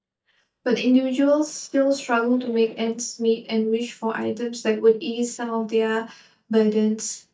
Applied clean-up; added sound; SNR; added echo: neural mask model DeepFilterNet 3.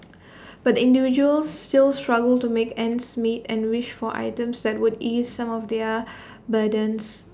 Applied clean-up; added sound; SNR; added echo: none; none; none; none.